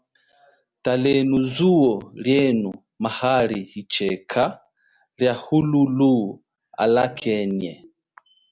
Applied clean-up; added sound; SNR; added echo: none; none; none; none.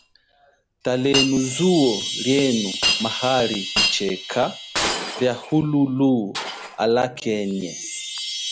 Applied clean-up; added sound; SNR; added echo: none; Shatter + Chime; 5 dB; none.